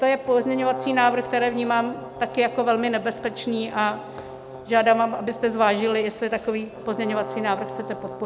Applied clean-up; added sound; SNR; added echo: none; Brass instrument; 13 dB; none.